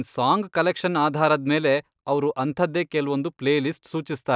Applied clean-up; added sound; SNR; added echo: none; none; none; none.